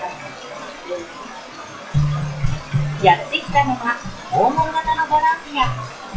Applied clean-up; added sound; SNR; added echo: classical method WPE with log-MMSE.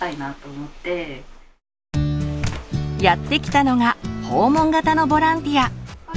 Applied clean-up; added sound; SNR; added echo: none; none; none; none.